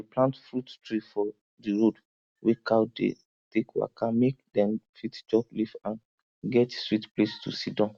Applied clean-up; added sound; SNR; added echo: none; none; none; none.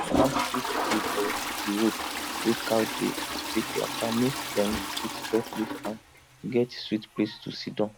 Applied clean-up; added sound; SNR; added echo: none; Toilet flush; 2 dB; none.